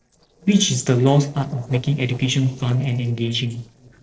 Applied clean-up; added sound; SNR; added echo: neural separator model SepFormer DNS4.